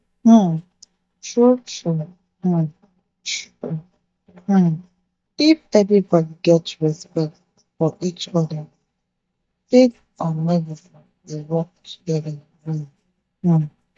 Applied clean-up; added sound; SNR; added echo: neural mask model DeepFilterNet 3.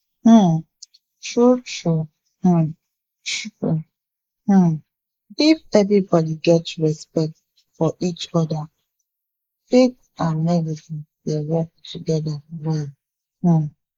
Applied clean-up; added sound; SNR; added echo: neural mask model Resemble Enhance denoiser.